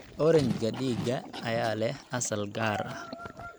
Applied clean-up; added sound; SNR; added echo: none; Livestock, farm animals, working animals; 10 dB; none.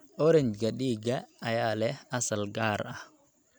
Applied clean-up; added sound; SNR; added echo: none; none; none; none.